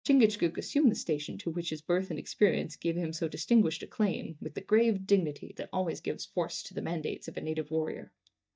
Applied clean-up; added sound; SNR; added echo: neural mask model DeepFilterNet 3.